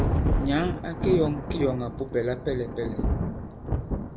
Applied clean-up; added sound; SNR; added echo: none; Thunder; -1 dB; none.